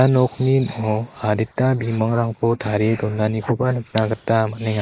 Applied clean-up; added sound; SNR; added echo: neural mask model Resemble Enhance denoiser.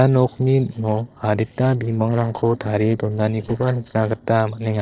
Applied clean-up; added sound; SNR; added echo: neural separator model SepFormer DNS4.